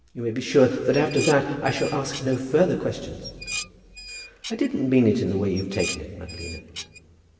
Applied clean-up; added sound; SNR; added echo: none; Dishes, pots, and pans; 14 dB; reverberation time 1.9 s.